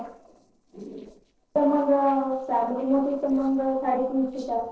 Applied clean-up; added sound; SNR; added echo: neural separator model SepFormer DNS4.